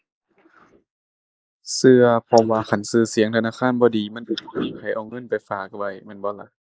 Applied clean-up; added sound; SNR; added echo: neural mask model Resemble Enhance denoiser.